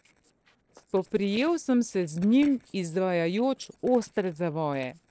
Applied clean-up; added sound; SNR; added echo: neural separator model SepFormer DNS4.